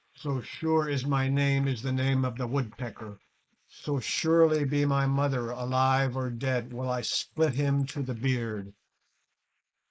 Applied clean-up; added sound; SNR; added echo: neural mask model Resemble Enhance denoiser.